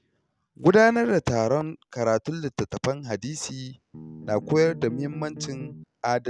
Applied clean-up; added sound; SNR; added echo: none; Bass guitar; 13 dB; none.